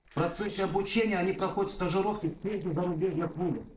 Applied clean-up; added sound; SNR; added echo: neural separator model SepFormer DNS4.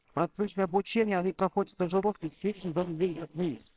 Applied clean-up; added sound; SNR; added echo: neural separator model SepFormer WHAMR!.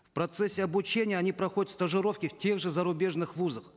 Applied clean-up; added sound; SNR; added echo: none; none; none; none.